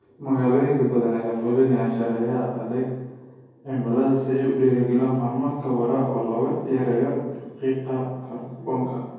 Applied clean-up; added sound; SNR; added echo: none; none; none; reverberation time 1.3 s.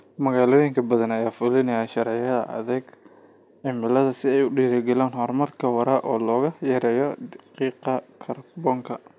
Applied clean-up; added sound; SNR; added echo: none; none; none; none.